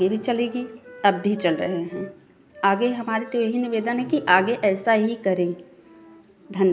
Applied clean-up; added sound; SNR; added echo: none; Wind instrument, woodwind instrument; 20 dB; none.